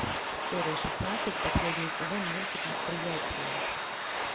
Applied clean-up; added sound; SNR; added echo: none; Domestic sounds, home sounds; -1 dB; none.